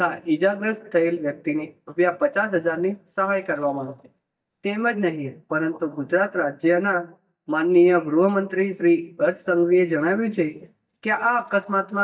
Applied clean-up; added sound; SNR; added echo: neural mask model DeepFilterNet 3.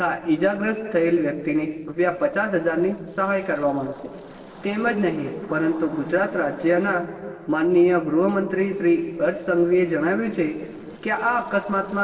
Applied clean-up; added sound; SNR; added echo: neural separator model SepFormer DNS4.